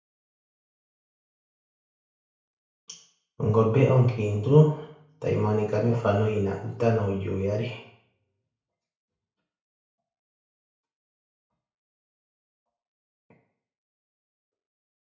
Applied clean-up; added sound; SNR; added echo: none; none; none; reverberation time 0.6 s.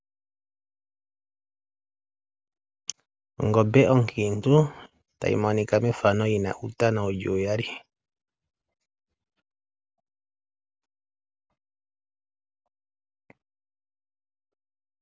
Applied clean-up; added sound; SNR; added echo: none; none; none; none.